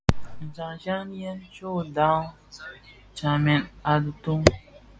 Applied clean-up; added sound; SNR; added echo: none; none; none; none.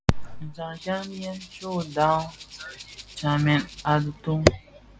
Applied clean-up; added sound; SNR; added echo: none; Rattle (instrument); 20 dB; none.